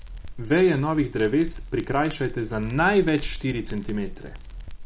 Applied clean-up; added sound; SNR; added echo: none; Crackle; 11 dB; none.